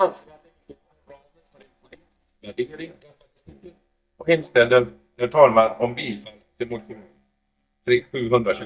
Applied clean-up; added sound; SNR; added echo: neural mask model DeepFilterNet 3.